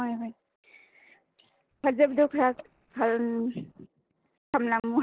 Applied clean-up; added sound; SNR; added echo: neural separator model SepFormer DNS4.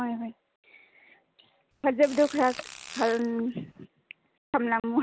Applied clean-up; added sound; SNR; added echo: none; Fart; 15 dB; none.